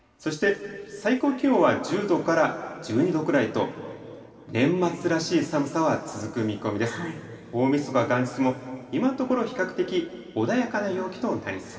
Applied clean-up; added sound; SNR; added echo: none; none; none; reverberation time 2.5 s.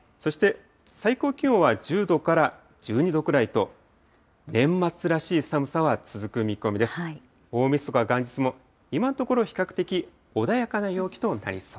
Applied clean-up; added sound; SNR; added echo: none; none; none; none.